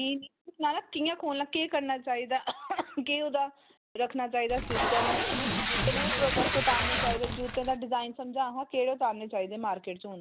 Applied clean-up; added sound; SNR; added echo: none; Packing tape, duct tape; -2 dB; none.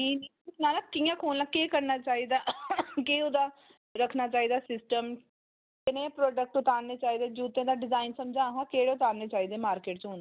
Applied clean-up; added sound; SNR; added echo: none; none; none; none.